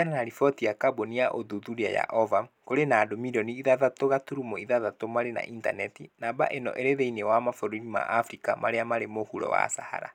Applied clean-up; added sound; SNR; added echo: none; none; none; none.